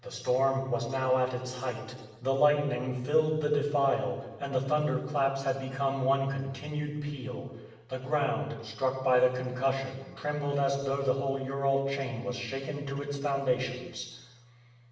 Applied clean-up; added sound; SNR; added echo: none; none; none; reverberation time 1.1 s.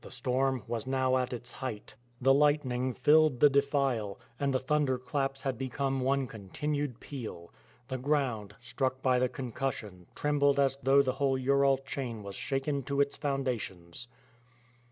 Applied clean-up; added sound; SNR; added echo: none; none; none; none.